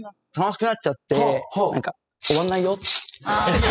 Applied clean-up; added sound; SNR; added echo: classical method spectral subtraction.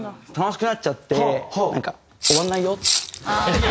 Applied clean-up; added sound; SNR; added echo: none; Rattle (instrument); 0 dB; none.